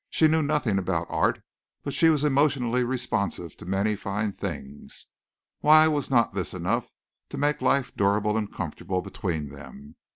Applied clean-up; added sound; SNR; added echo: none; none; none; none.